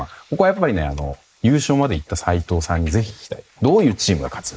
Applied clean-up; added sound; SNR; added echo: neural mask model Resemble Enhance denoiser.